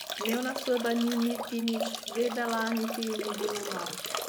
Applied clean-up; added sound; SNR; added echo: none; Drip / Trickle, dribble / Bathtub (filling or washing); 5 dB; none.